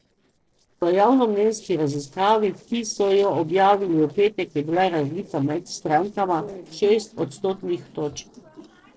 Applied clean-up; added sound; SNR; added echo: neural separator model SepFormer DNS4.